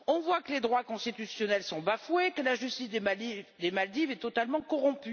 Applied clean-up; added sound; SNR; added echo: none; none; none; none.